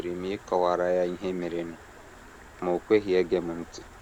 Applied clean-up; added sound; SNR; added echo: none; Stream; 20 dB; none.